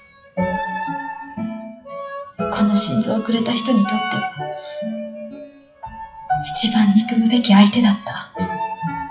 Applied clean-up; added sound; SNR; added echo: classical method WPE with log-MMSE.